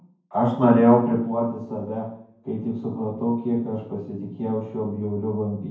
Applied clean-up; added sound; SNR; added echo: none; none; none; reverberation time 0.9 s.